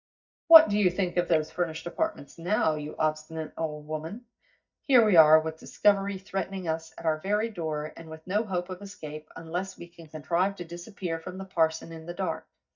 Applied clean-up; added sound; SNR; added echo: neural mask model DeepFilterNet 3.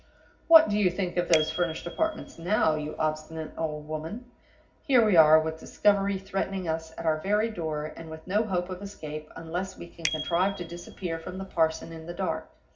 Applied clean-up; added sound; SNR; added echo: none; Bicycle bell; 12 dB; reverberation time 0.4 s.